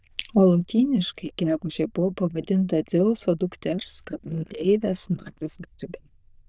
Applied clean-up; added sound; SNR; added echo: neural diffusion model UNIVERSE++.